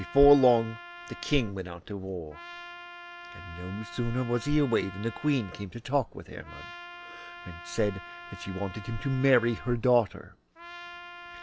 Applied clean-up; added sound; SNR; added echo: none; Trumpet; 16 dB; none.